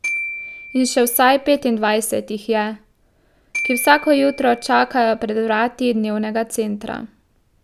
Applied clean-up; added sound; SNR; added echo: none; Glockenspiel; 13 dB; none.